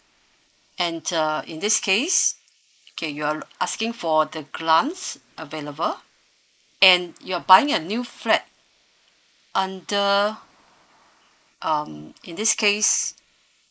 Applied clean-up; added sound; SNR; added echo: neural mask model Resemble Enhance denoiser.